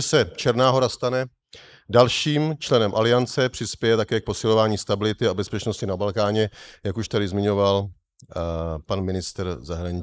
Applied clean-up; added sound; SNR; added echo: neural mask model Resemble Enhance denoiser.